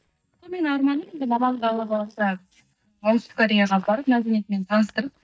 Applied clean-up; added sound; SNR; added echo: neural mask model DeepFilterNet 3.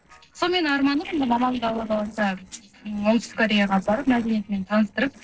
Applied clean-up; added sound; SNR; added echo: neural separator model SepFormer DNS4.